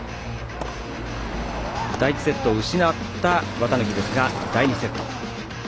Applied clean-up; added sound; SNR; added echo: none; Car passing by / Traffic noise, roadway noise; 7 dB; none.